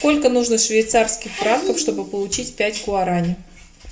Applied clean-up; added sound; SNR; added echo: none; none; none; reverberation time 0.4 s.